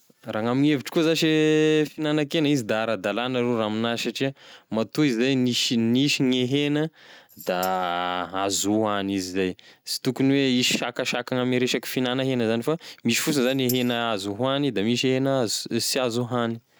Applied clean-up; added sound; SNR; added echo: neural mask model RNNoise.